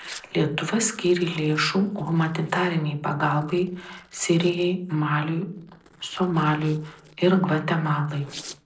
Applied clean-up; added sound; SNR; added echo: neural separator model SepFormer DNS4.